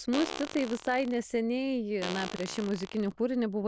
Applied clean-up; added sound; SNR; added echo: neural diffusion model UNIVERSE++.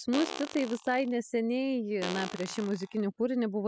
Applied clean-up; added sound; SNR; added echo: classical method spectral subtraction.